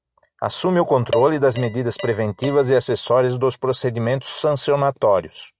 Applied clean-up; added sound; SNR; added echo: neural mask model RNNoise.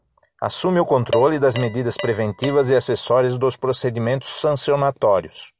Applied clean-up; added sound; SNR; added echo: none; Dishes, pots, and pans; 12 dB; none.